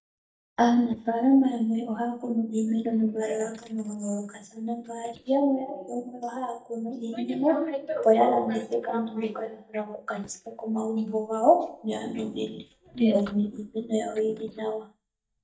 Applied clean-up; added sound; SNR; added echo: neural mask model DeepFilterNet 3.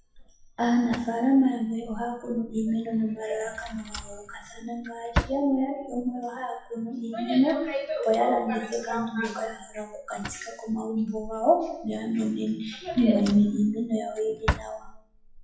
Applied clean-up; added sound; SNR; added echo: classical method WPE with log-MMSE.